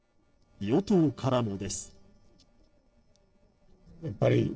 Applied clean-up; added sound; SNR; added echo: neural separator model SepFormer DNS4.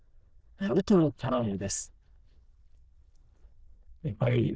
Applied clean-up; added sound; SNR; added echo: neural diffusion model UNIVERSE++.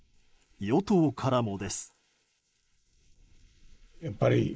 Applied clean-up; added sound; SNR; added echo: neural mask model Resemble Enhance denoiser.